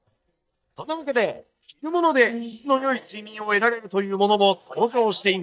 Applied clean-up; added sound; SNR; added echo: neural mask model DeepFilterNet 3.